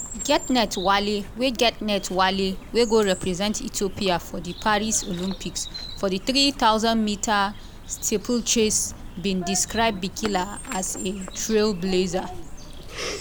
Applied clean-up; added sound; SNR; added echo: none; Bird vocalization, bird call, bird song; 12 dB; none.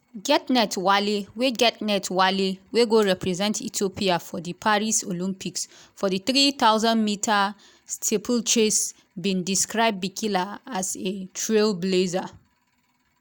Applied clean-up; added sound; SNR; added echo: none; none; none; none.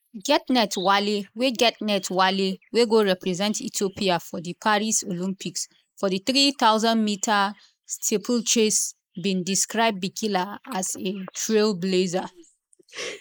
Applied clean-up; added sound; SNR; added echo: neural mask model Resemble Enhance denoiser.